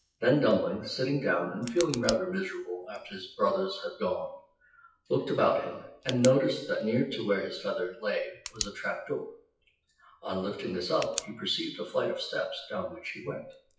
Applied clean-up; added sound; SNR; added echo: classical method WPE with log-MMSE.